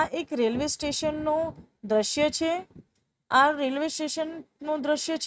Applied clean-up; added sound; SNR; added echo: neural mask model RNNoise.